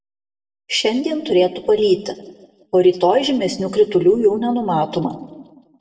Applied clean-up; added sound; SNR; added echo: none; none; none; reverberation time 0.8 s.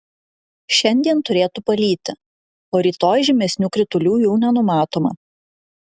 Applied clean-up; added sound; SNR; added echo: none; none; none; none.